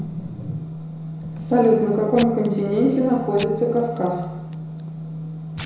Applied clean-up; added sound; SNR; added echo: none; Packing tape, duct tape / Tearing; 15 dB; reverberation time 1.0 s.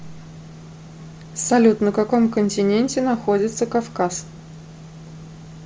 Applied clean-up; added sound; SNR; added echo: none; none; none; none.